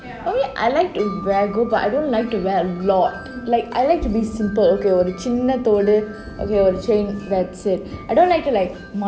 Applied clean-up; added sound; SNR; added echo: none; Thunder + Wind chime; 17 dB; none.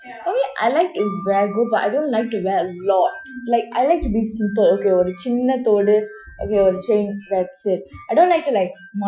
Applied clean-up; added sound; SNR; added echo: classical method Wiener filter.